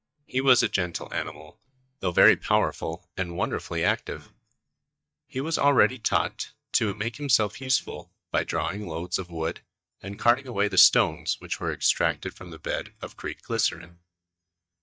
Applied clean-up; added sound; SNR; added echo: neural mask model DeepFilterNet 3.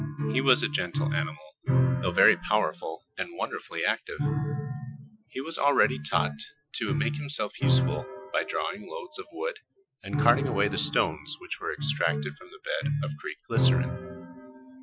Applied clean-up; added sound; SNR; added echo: classical method Wiener filter.